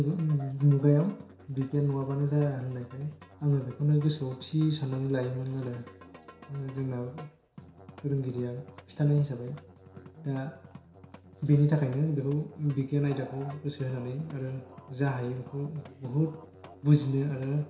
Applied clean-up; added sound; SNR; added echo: none; Musical instrument; 20 dB; reverberation time 0.7 s.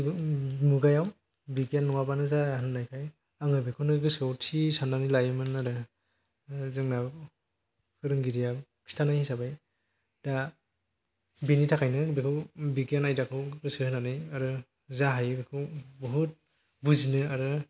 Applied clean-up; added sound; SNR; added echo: none; none; none; none.